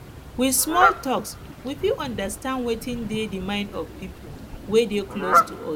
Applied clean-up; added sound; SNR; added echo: none; Fowl; 2 dB; none.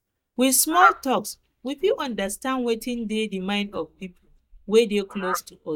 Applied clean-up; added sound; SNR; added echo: neural mask model DeepFilterNet 3.